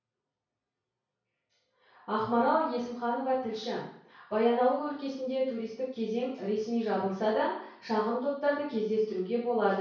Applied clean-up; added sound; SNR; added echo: none; none; none; reverberation time 0.6 s.